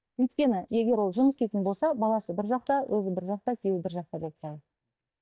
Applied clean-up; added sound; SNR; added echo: neural mask model DeepFilterNet 3.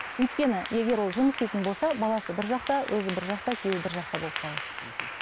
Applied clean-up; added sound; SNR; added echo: none; Applause / Clapping; 9 dB; none.